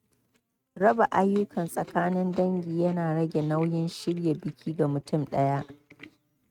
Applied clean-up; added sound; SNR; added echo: neural mask model RNNoise.